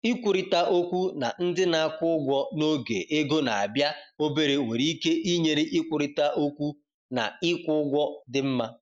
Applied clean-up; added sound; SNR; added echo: none; none; none; none.